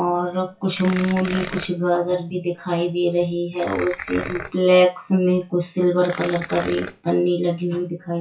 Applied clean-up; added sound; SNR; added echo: classical method WPE with log-MMSE.